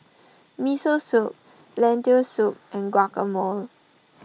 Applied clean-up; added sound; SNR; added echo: none; none; none; none.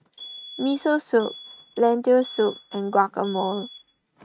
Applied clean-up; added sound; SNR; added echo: neural mask model RNNoise.